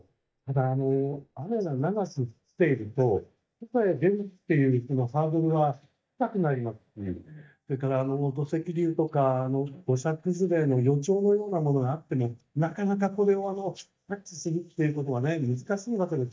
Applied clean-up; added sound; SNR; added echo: neural mask model DeepFilterNet 3.